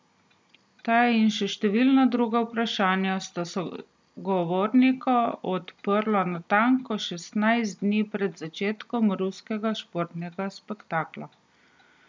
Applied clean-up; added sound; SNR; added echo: none; none; none; none.